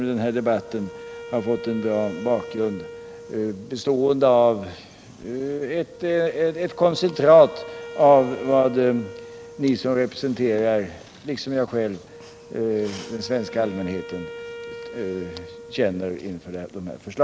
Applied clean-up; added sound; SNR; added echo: none; Wind instrument, woodwind instrument; 17 dB; none.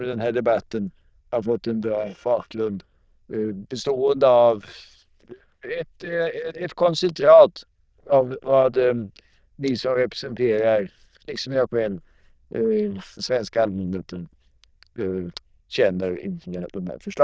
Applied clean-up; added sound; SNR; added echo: neural diffusion model UNIVERSE++.